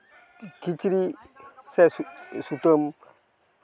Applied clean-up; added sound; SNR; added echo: none; none; none; none.